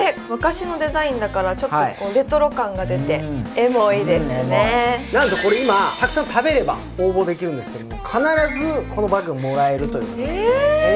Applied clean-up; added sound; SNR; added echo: none; Bass guitar; 19 dB; none.